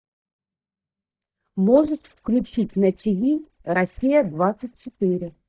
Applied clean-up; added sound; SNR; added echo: neural mask model DeepFilterNet 3.